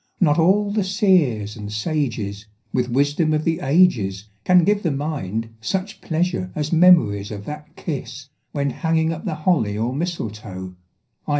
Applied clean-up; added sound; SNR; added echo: none; none; none; reverberation time 0.4 s.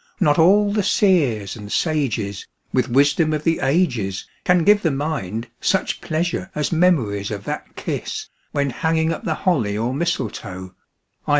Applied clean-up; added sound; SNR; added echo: none; none; none; none.